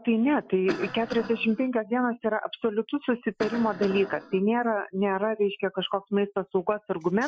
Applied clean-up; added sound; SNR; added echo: classical method Wiener filter.